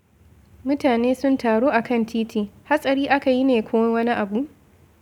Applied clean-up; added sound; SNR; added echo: none; none; none; none.